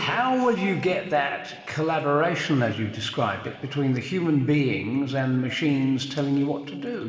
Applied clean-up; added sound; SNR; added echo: none; none; none; reverberation time 2.0 s.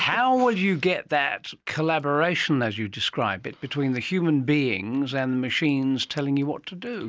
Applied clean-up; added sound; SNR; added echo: none; none; none; none.